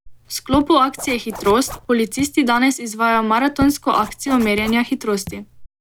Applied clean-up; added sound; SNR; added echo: none; Zipper (clothing) + Raindrop / Drip; 16 dB; none.